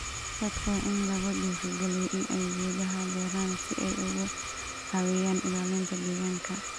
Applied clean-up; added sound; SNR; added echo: none; Domestic sounds, home sounds; 7 dB; none.